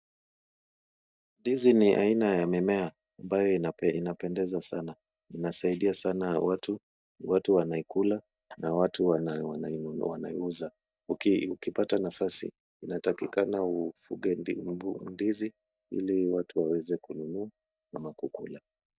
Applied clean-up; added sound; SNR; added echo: neural mask model DeepFilterNet 3.